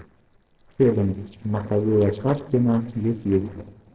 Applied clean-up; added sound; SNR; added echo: neural separator model SepFormer DNS4.